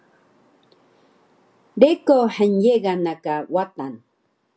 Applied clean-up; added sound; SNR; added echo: none; none; none; none.